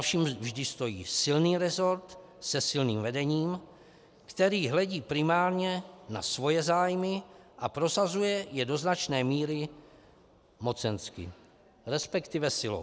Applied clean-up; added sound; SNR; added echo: none; none; none; none.